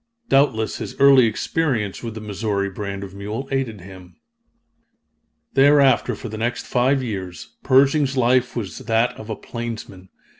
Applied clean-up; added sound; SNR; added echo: none; none; none; none.